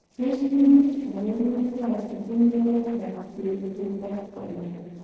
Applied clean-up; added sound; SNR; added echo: neural separator model SepFormer DNS4.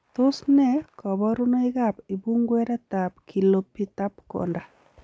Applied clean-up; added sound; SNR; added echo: none; none; none; none.